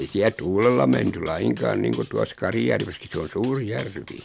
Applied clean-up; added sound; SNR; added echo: none; Cutlery, silverware; 19 dB; none.